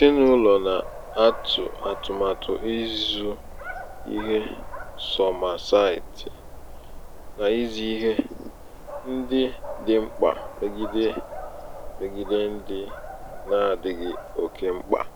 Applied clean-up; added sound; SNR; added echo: none; Dog; 11 dB; none.